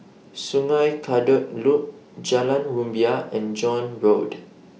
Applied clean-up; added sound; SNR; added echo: none; none; none; none.